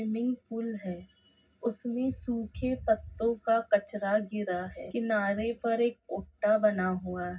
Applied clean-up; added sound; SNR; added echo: none; none; none; reverberation time 0.4 s.